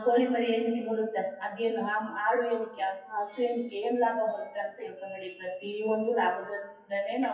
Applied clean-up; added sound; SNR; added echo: classical method WPE with log-MMSE.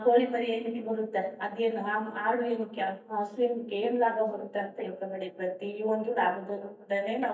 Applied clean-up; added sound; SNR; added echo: neural mask model DeepFilterNet 3.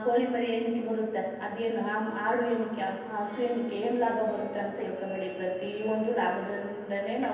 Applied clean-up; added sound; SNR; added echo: none; Harp; 19 dB; reverberation time 0.9 s.